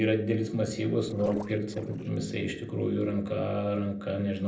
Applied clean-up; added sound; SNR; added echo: neural separator model SepFormer DNS4.